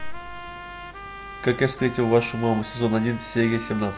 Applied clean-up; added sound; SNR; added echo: none; Trumpet; 14 dB; none.